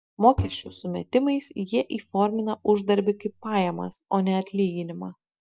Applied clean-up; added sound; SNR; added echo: neural mask model DeepFilterNet 3.